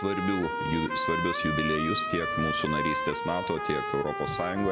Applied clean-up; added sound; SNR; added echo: none; Trumpet; 1 dB; none.